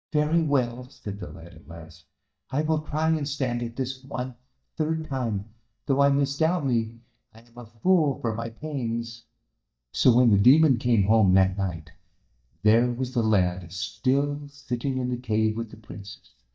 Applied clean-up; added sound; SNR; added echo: neural mask model DeepFilterNet 3.